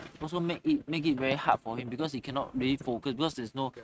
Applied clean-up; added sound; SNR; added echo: neural mask model RNNoise.